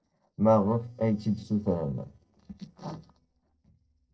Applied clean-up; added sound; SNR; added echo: neural separator model SepFormer DNS4.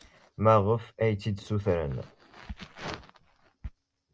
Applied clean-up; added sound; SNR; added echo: none; none; none; none.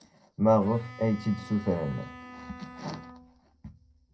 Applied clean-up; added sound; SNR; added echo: none; Bowed string instrument; 18 dB; reverberation time 0.2 s.